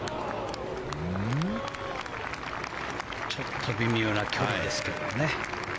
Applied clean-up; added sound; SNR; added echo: none; Applause + Rain; 17 dB; none.